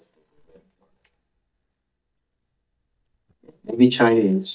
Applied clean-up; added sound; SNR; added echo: neural mask model DeepFilterNet 3.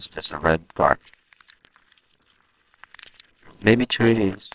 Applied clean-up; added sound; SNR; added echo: neural separator model SepFormer WHAMR!.